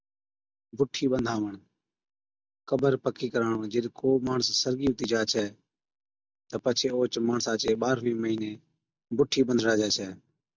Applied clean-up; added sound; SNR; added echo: none; none; none; none.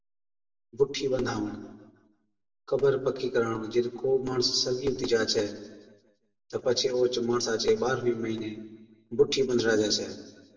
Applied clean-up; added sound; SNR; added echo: none; none; none; reverberation time 1.0 s.